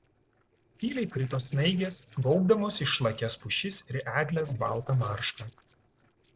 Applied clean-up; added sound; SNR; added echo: neural separator model SepFormer DNS4.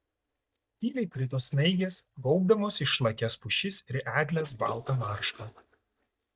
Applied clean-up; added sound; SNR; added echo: neural mask model DeepFilterNet 3.